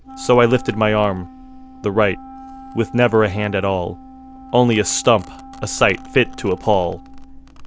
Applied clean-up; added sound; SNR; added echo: none; Wind instrument, woodwind instrument + Domestic sounds, home sounds; 17 dB; none.